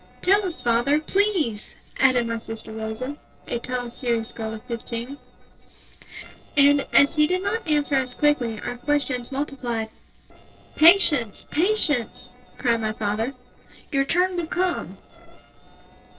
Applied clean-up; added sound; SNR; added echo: neural separator model SepFormer DNS4.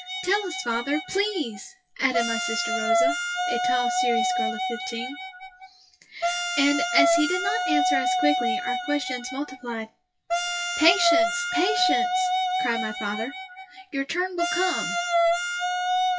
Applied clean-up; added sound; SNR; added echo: classical method WPE with log-MMSE.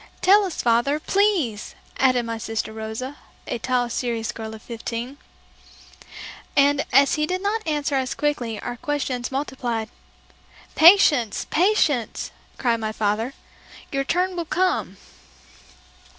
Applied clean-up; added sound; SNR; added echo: none; none; none; none.